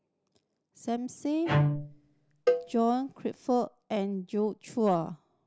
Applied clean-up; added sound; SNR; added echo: none; Bowed string instrument + Cowbell; 0 dB; none.